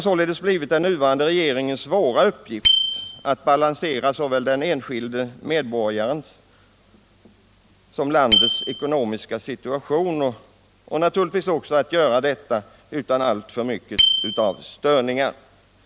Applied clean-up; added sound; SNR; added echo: none; Bicycle bell; 7 dB; none.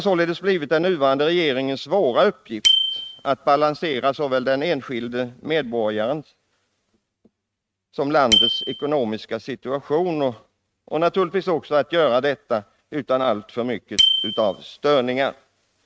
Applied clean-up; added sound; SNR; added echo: neural mask model RNNoise.